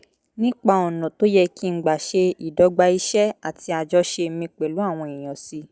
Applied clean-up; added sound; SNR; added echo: none; none; none; none.